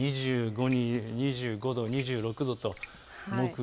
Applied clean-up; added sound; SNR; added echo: none; Raindrop; 19 dB; none.